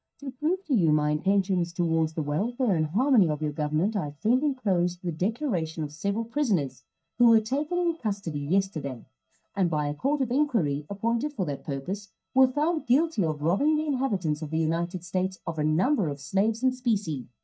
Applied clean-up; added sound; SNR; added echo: neural mask model DeepFilterNet 3.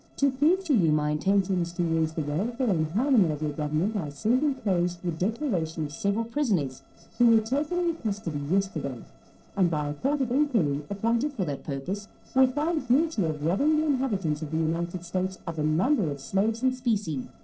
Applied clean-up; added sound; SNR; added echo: neural separator model SepFormer DNS4.